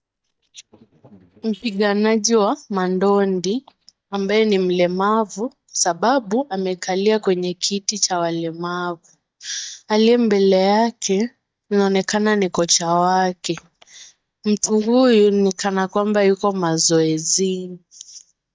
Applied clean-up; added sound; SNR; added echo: neural mask model DeepFilterNet 3.